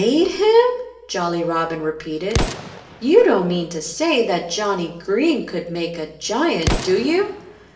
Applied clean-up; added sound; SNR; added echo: none; Explosion; 11 dB; reverberation time 0.6 s.